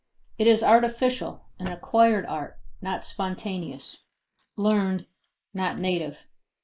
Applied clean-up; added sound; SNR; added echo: neural mask model Resemble Enhance denoiser.